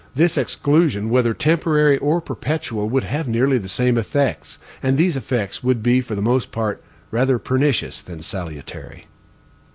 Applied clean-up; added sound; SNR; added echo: none; none; none; none.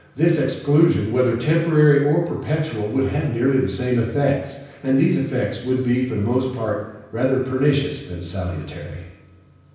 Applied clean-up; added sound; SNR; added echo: none; none; none; reverberation time 0.9 s.